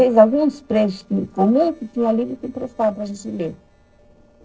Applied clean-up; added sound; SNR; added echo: neural separator model SepFormer DNS4.